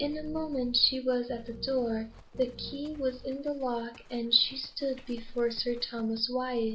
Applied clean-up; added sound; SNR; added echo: none; Livestock, farm animals, working animals + Piano; 15 dB; none.